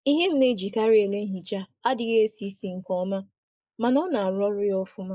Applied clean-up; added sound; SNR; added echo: neural mask model Resemble Enhance denoiser.